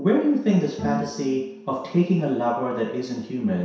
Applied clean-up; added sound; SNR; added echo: none; Bowed string instrument; 12 dB; reverberation time 0.7 s.